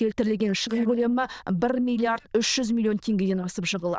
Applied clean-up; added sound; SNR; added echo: neural diffusion model UNIVERSE++.